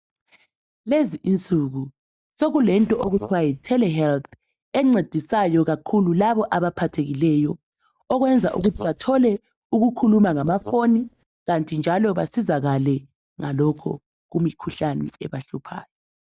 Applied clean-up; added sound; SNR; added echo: neural mask model DeepFilterNet 3.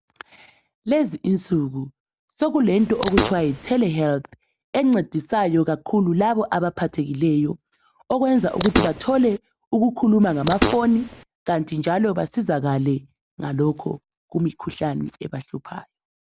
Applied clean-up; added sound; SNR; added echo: none; Fart; 3 dB; none.